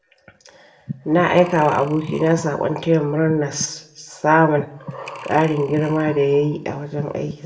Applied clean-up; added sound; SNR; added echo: none; Breathing; 15 dB; reverberation time 0.4 s.